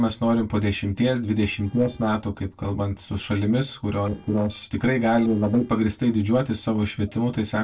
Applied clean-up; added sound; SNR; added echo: neural separator model SepFormer DNS4.